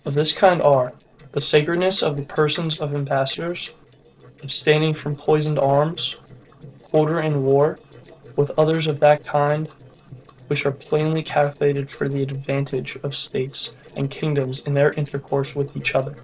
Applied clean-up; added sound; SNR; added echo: neural separator model SepFormer DNS4.